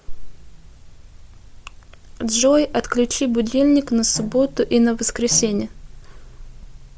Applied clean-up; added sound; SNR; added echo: none; Bowed string instrument; 18 dB; none.